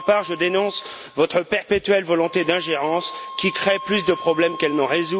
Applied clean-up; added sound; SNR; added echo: none; Wind instrument, woodwind instrument; 14 dB; none.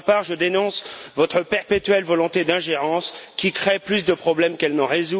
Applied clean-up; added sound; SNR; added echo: none; none; none; none.